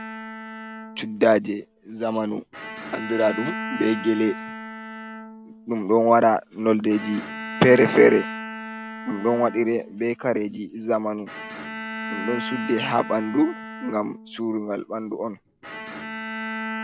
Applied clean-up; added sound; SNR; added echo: none; Bowed string instrument; 11 dB; none.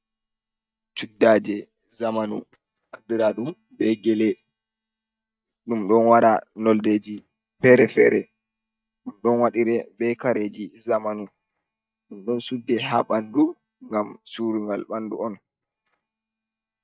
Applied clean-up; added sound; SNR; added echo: neural mask model DeepFilterNet 3.